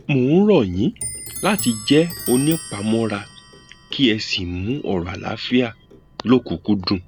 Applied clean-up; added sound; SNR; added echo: none; Clock; 15 dB; none.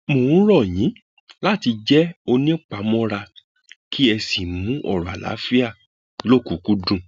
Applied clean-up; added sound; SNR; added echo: none; none; none; none.